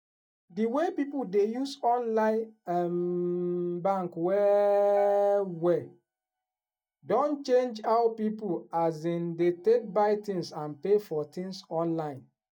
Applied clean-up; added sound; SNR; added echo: neural mask model DeepFilterNet 3.